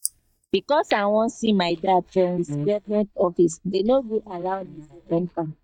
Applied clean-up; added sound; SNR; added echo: neural mask model DeepFilterNet 3.